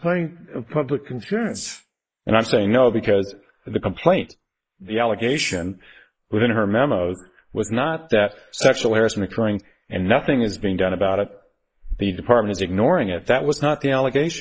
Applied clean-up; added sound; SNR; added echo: neural mask model Resemble Enhance denoiser.